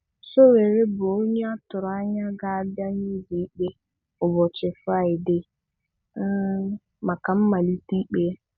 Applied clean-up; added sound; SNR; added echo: none; none; none; none.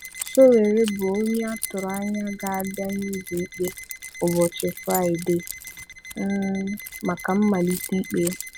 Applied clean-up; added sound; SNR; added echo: none; Alarm + Keys jangling; 13 dB; none.